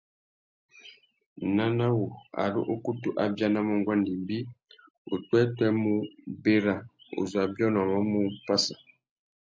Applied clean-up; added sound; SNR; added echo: none; none; none; none.